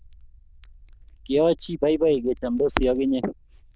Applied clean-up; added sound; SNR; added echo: neural diffusion model UNIVERSE++.